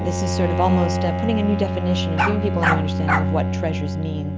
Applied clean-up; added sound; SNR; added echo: none; Bark + Bowed string instrument; -2 dB; none.